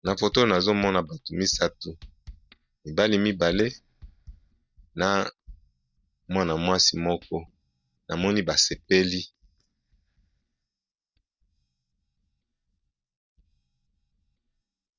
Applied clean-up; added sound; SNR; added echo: neural mask model DeepFilterNet 3.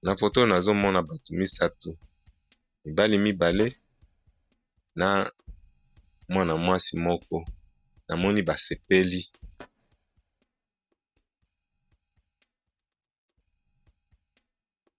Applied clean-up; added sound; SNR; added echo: neural mask model RNNoise.